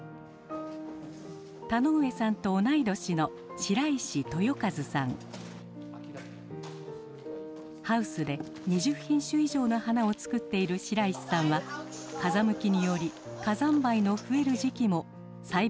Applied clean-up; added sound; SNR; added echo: none; Bus; 12 dB; none.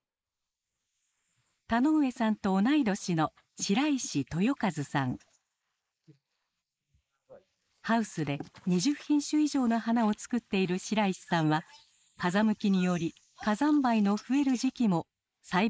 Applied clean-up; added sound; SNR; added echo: neural mask model Resemble Enhance denoiser.